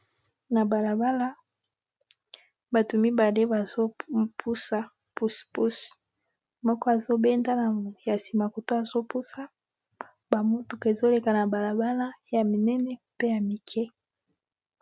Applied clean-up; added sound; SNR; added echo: none; none; none; none.